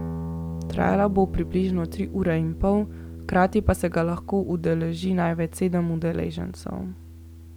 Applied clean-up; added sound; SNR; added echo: none; Guitar; 11 dB; none.